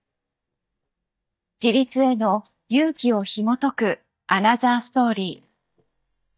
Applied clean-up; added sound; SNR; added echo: neural mask model DeepFilterNet 3.